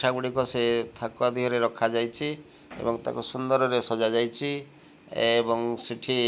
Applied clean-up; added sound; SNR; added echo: none; none; none; none.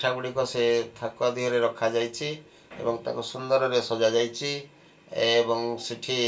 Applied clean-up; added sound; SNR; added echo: none; none; none; reverberation time 0.2 s.